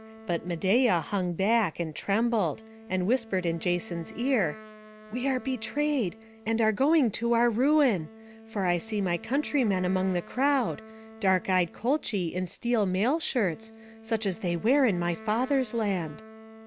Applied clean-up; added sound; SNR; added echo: none; Wind instrument, woodwind instrument; 20 dB; none.